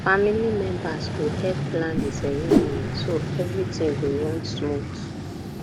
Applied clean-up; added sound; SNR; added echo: none; Vehicle + Whoosh, swoosh, swish; 0 dB; none.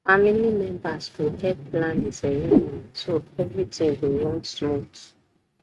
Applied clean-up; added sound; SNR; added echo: neural mask model RNNoise.